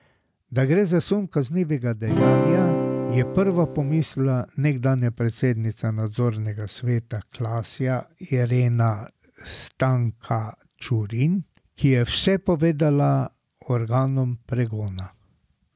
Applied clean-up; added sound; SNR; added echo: none; Acoustic guitar / Strum; 0 dB; none.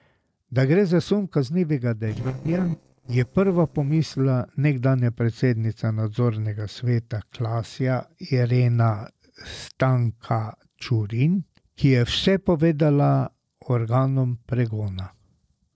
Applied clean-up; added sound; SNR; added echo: neural separator model SepFormer DNS4.